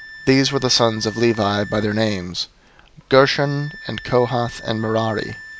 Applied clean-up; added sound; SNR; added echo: none; Wind instrument, woodwind instrument; 18 dB; none.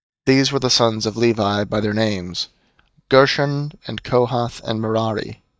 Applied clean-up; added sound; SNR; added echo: neural mask model DeepFilterNet 3.